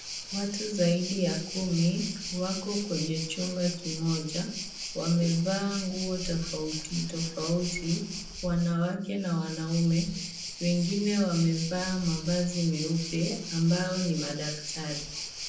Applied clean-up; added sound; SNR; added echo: none; Waves, surf; 9 dB; reverberation time 0.6 s.